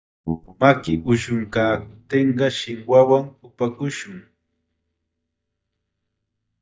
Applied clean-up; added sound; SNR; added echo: neural mask model DeepFilterNet 3.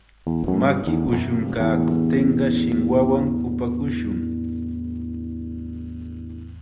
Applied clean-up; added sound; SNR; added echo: none; Guitar; -3 dB; reverberation time 0.7 s.